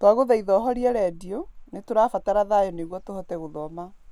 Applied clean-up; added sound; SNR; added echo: none; Rain; 19 dB; none.